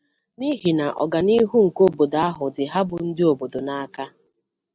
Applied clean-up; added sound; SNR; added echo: none; none; none; none.